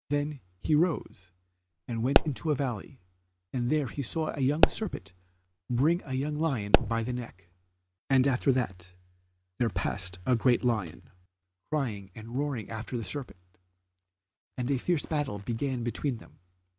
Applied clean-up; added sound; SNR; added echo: none; Explosion; -1 dB; none.